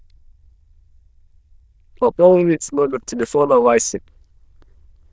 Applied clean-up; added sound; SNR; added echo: neural diffusion model UNIVERSE++.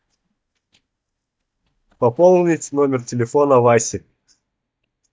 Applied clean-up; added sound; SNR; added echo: neural mask model DeepFilterNet 3.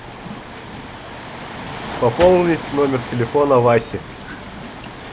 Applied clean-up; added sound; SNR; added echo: none; Waves, surf; 12 dB; none.